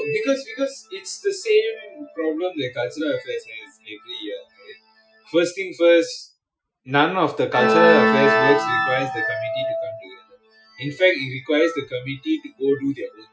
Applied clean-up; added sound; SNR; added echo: classical method Wiener filter.